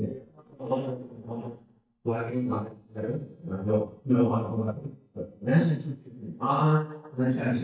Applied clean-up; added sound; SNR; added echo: neural mask model DeepFilterNet 3.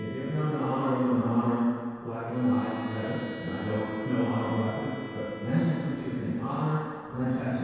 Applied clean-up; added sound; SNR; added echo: none; Bowed string instrument; 15 dB; reverberation time 2.0 s.